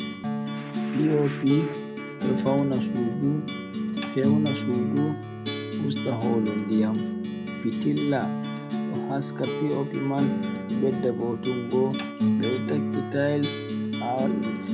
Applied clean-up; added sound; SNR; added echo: none; Acoustic guitar; 0 dB; none.